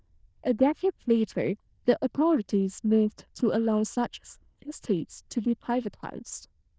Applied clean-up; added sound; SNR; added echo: neural diffusion model UNIVERSE++.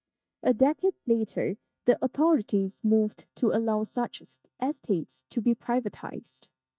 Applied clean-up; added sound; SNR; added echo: neural mask model DeepFilterNet 3.